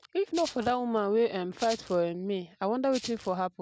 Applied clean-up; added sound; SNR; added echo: none; Rattle (instrument); 14 dB; none.